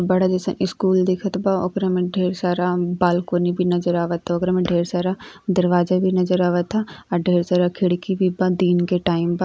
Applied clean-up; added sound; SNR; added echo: none; none; none; none.